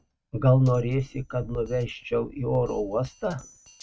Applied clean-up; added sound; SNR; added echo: neural mask model RNNoise.